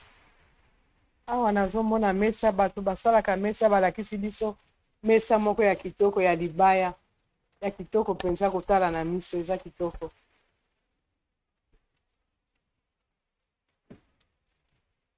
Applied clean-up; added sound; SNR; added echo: neural mask model RNNoise.